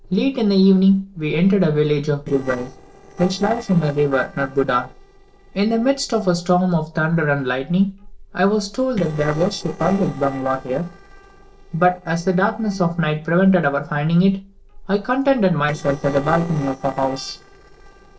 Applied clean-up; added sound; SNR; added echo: neural separator model SepFormer DNS4.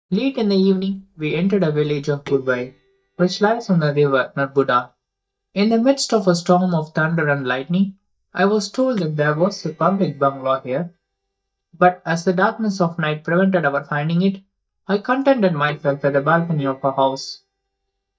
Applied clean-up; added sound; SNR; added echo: neural mask model DeepFilterNet 3.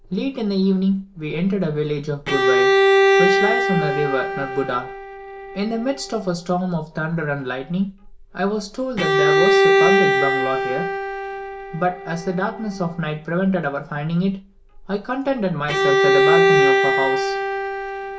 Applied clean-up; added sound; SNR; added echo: none; Bowed string instrument; -3 dB; reverberation time 0.2 s.